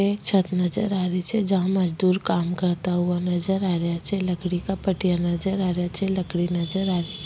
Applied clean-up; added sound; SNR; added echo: none; none; none; none.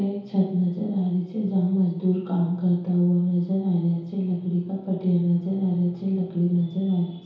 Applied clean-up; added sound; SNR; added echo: none; none; none; reverberation time 0.8 s.